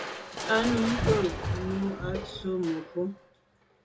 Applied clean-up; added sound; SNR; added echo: none; Crushing; 4 dB; reverberation time 0.2 s.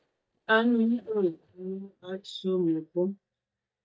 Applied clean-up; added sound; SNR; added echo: neural mask model DeepFilterNet 3.